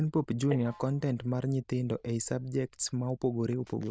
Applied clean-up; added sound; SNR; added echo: neural diffusion model UNIVERSE++.